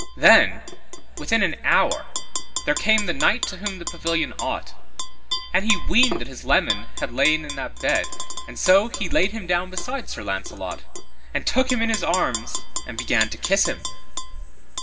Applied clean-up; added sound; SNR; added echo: none; Tap / Glass; 11 dB; reverberation time 2.0 s.